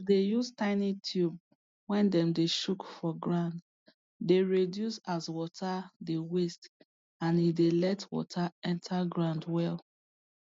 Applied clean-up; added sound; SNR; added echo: none; none; none; none.